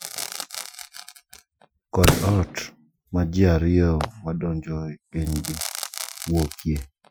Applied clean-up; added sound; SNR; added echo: classical method Wiener filter.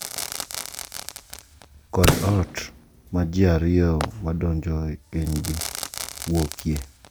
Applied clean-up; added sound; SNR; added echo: none; Crackle / Fireworks; 7 dB; none.